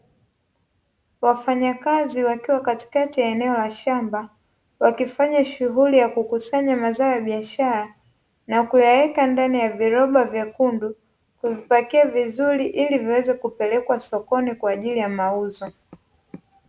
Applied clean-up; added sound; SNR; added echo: none; none; none; none.